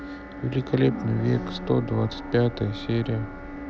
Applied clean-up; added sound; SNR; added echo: none; Engine + Livestock, farm animals, working animals; 13 dB; none.